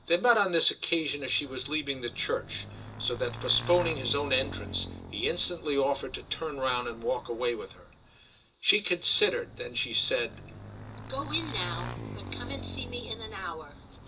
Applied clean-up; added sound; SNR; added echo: none; Motorcycle / Engine; 12 dB; reverberation time 0.2 s.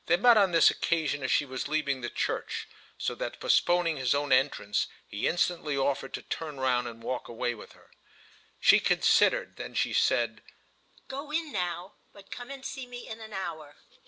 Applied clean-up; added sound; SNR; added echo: none; none; none; none.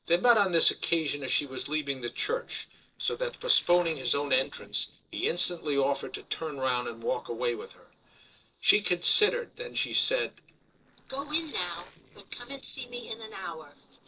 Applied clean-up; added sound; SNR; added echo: neural separator model SepFormer DNS4.